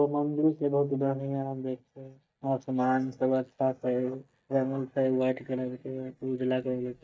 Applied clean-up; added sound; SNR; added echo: neural mask model DeepFilterNet 3.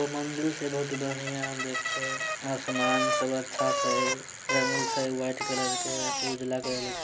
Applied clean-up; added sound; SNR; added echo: none; Bicycle; -1 dB; none.